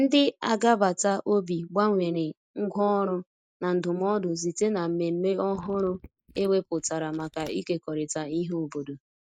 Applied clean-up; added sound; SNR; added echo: neural mask model Resemble Enhance denoiser.